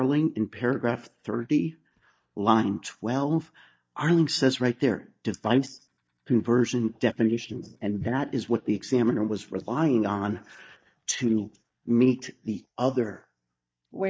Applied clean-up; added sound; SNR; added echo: neural mask model DeepFilterNet 3.